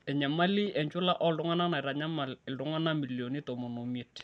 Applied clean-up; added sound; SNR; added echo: none; none; none; none.